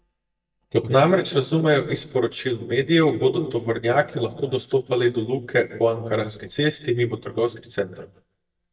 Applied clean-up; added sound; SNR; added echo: neural mask model DeepFilterNet 3.